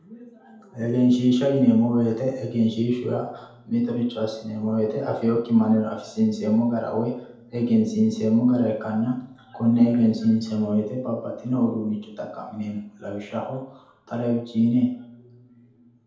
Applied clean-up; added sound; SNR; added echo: none; none; none; reverberation time 0.8 s.